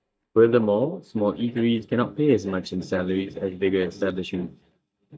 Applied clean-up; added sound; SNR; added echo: neural mask model DeepFilterNet 3.